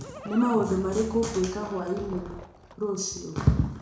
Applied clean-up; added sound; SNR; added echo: none; Livestock, farm animals, working animals; 15 dB; reverberation time 0.6 s.